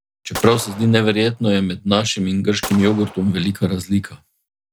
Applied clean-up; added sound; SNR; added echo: none; Gunshot, gunfire; 16 dB; none.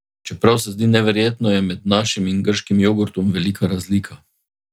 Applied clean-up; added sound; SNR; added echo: none; none; none; none.